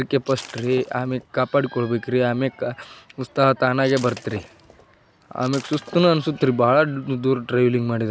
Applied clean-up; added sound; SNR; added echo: none; Shatter; 20 dB; none.